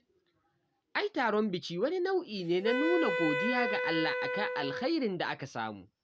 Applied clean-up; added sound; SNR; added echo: none; Wind instrument, woodwind instrument; 1 dB; none.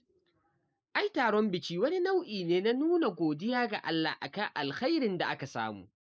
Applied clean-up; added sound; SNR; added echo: neural mask model Resemble Enhance denoiser.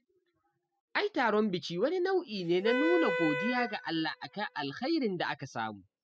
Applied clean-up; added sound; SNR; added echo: classical method spectral subtraction.